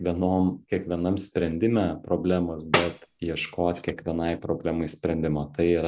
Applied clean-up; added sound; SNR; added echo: none; Tambourine; -2 dB; none.